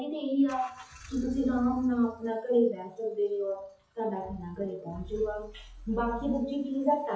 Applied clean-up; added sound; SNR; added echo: classical method WPE with log-MMSE.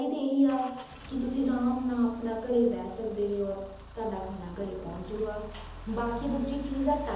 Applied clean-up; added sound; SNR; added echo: none; Idling / Engine starting / Accelerating, revving, vroom / Car; 14 dB; reverberation time 0.8 s.